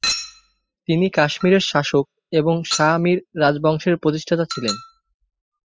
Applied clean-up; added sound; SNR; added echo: classical method spectral subtraction.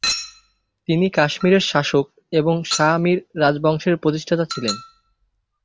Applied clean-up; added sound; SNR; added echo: none; Chink, clink; 12 dB; none.